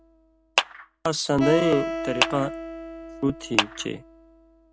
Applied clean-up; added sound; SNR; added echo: none; Acoustic guitar + Clapping; 2 dB; none.